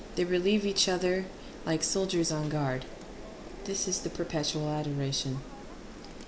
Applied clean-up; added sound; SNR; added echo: none; Rain; 14 dB; none.